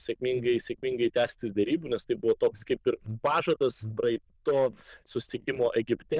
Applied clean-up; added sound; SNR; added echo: neural diffusion model UNIVERSE++.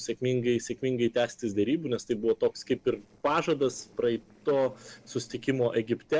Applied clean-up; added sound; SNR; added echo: neural separator model SepFormer DNS4.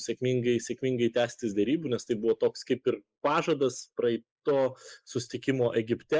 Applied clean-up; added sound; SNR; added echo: neural mask model Resemble Enhance denoiser.